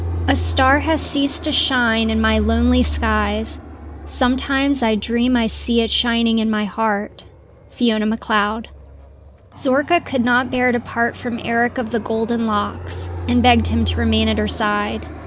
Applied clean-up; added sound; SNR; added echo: none; Fixed-wing aircraft, airplane; 9 dB; none.